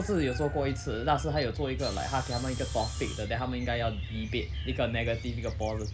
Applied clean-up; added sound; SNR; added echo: none; Bird vocalization, bird call, bird song + Sawing; 14 dB; none.